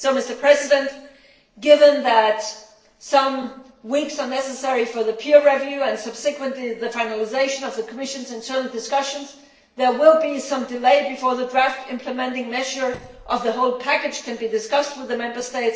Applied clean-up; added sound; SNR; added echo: neural separator model SepFormer DNS4.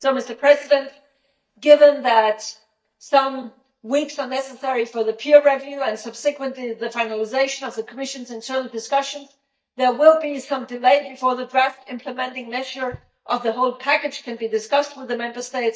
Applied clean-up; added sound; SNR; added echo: neural mask model DeepFilterNet 3.